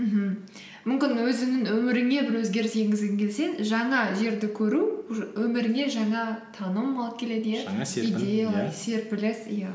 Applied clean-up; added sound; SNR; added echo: none; none; none; none.